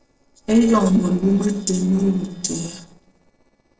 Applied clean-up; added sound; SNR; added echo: neural separator model SepFormer DNS4.